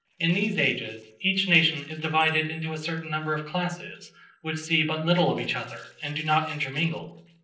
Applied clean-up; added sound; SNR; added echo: neural separator model SepFormer DNS4.